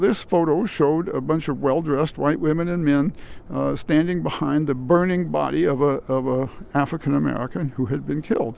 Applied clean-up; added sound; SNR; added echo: none; Subway, metro, underground; 18 dB; none.